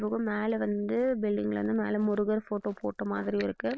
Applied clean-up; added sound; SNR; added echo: neural mask model RNNoise.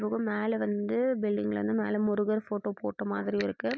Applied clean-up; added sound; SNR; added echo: none; none; none; none.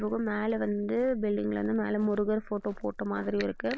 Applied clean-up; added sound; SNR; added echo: none; Walk, footsteps; 18 dB; none.